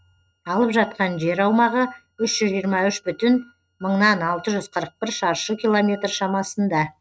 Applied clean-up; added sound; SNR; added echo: neural mask model RNNoise.